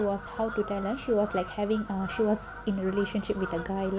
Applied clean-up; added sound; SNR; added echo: none; Fowl; 12 dB; none.